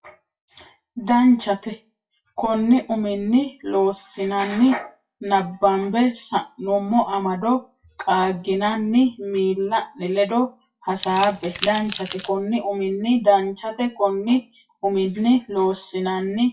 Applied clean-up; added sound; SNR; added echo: classical method WPE with log-MMSE.